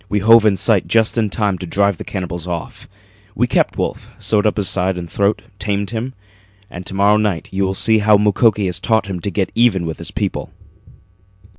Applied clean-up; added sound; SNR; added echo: none; none; none; none.